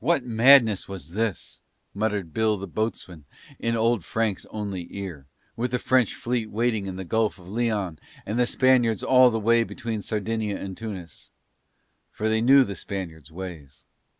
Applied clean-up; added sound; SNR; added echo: none; none; none; none.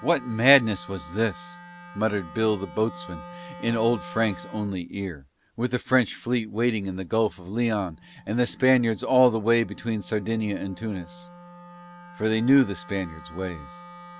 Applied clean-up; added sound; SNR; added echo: none; Wind instrument, woodwind instrument; 19 dB; none.